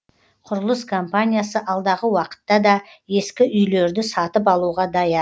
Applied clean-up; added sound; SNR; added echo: none; none; none; none.